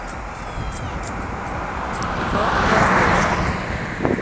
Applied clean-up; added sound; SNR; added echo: none; Cricket; -5 dB; none.